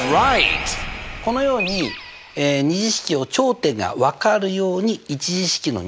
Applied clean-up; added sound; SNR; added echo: none; none; none; none.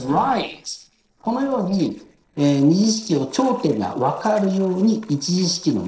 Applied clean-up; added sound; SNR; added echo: neural separator model SepFormer DNS4.